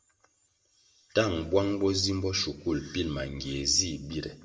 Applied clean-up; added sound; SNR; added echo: none; none; none; reverberation time 0.9 s.